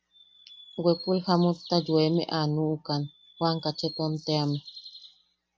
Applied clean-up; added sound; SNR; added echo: none; Bird vocalization, bird call, bird song; 19 dB; none.